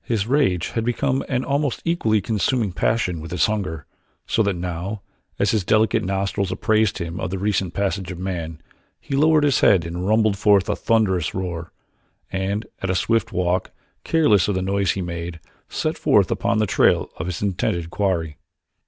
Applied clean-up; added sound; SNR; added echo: none; none; none; none.